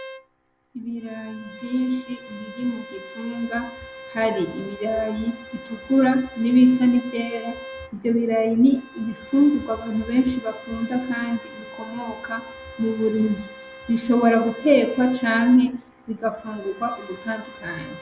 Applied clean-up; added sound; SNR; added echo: none; Bowed string instrument; 17 dB; none.